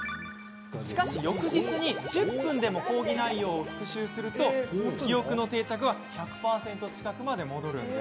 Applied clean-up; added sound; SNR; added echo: none; Wind instrument, woodwind instrument; 18 dB; none.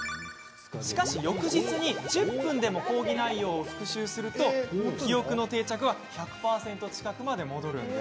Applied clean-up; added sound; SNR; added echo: none; none; none; none.